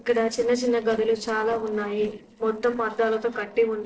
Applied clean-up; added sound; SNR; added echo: neural separator model SepFormer DNS4.